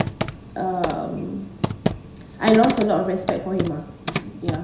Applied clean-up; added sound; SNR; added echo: none; Computer keyboard; 5 dB; reverberation time 0.7 s.